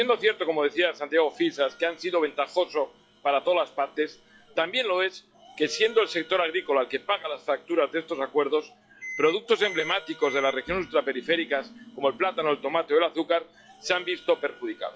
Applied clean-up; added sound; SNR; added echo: classical method log-MMSE.